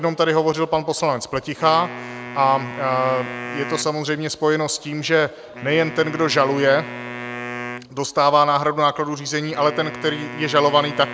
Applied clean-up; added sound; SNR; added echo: none; Wind instrument, woodwind instrument; 14 dB; none.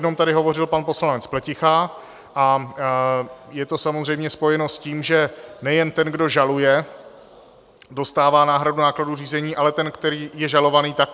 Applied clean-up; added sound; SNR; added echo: none; none; none; none.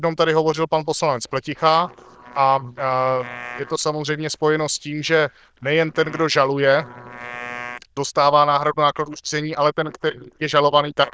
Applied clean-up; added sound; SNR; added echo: neural diffusion model UNIVERSE++.